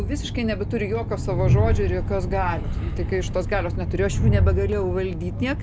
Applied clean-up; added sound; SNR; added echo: none; Train; -3 dB; none.